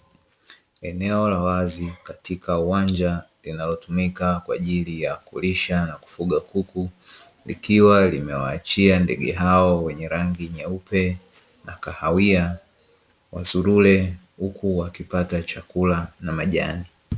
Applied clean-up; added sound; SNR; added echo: none; none; none; none.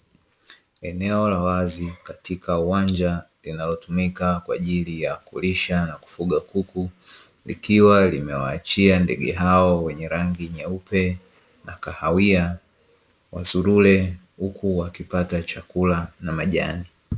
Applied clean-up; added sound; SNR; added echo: neural mask model Resemble Enhance denoiser.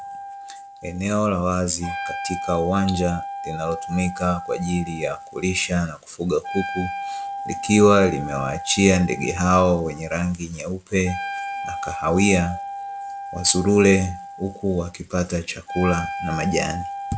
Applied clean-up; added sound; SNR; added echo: none; Wind instrument, woodwind instrument; 10 dB; none.